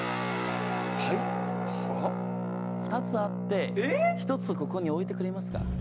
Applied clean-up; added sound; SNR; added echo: none; Guitar; 0 dB; none.